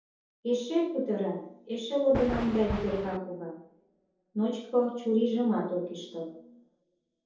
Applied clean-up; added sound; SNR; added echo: none; Thunder; 5 dB; reverberation time 0.7 s.